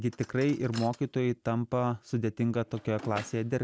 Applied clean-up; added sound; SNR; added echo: none; Drawer open or close; 19 dB; none.